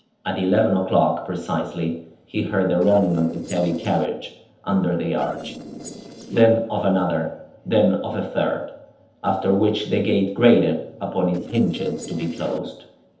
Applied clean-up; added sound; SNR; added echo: neural separator model SepFormer DNS4.